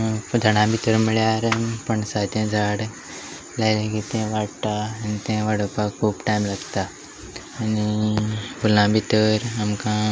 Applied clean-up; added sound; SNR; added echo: none; none; none; none.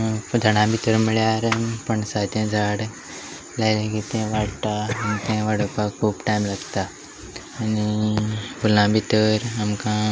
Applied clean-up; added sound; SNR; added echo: none; Cough; 12 dB; none.